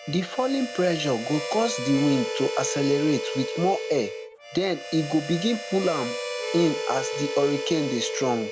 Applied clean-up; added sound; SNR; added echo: none; Harmonica; 6 dB; none.